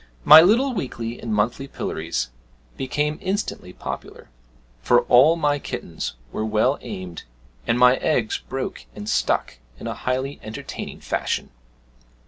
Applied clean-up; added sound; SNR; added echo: none; none; none; none.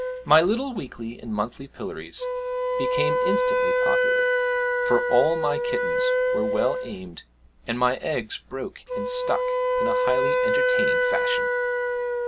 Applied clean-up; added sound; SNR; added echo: none; Wind instrument, woodwind instrument; -3 dB; none.